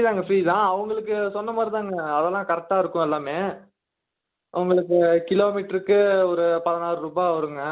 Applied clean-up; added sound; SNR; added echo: none; none; none; none.